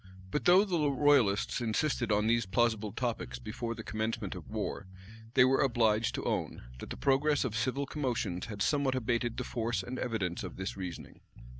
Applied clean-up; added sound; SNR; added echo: none; Bass guitar; 15 dB; none.